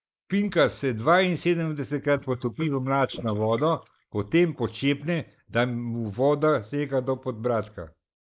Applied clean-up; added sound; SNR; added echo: neural mask model Resemble Enhance denoiser.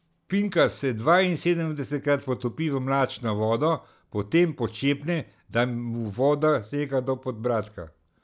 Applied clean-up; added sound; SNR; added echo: none; none; none; none.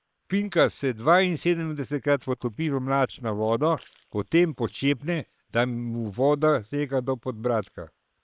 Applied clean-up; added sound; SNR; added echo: neural separator model SepFormer WHAM!.